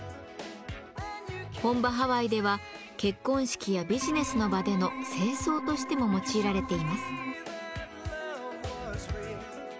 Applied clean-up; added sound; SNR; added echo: none; Organ; 5 dB; none.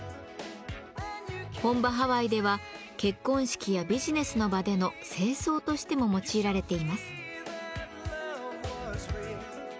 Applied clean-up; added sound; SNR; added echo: none; none; none; none.